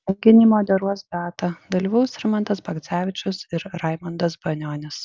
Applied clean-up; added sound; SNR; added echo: none; none; none; none.